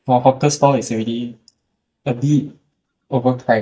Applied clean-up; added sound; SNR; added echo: neural mask model DeepFilterNet 3.